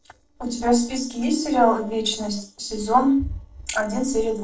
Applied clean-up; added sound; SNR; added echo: neural separator model SepFormer DNS4.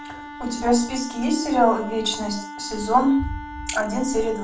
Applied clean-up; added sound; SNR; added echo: none; Wind instrument, woodwind instrument; 13 dB; reverberation time 0.4 s.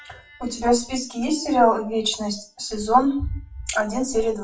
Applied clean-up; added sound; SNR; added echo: classical method WPE with log-MMSE.